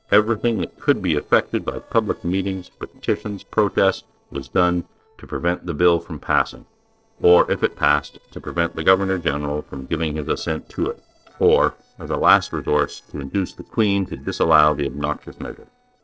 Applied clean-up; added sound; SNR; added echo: neural separator model SepFormer DNS4.